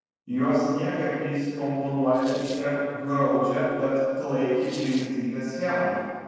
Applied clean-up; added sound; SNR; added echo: neural separator model SepFormer DNS4.